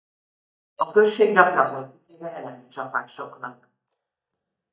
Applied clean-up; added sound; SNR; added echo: neural mask model DeepFilterNet 3.